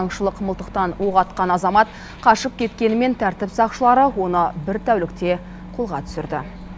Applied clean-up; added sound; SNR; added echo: none; none; none; none.